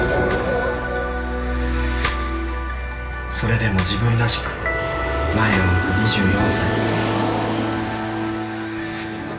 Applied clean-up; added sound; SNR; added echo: none; Aircraft; 7 dB; reverberation time 0.3 s.